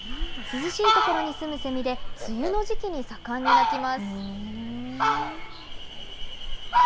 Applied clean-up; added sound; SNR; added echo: none; Fowl; -4 dB; none.